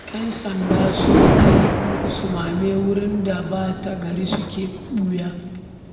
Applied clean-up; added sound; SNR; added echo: none; Thunder; -2 dB; reverberation time 1.6 s.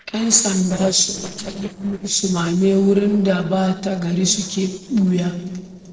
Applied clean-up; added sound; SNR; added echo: neural separator model SepFormer DNS4.